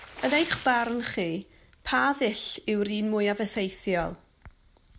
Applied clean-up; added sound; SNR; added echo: none; Water / Splash, splatter; 18 dB; none.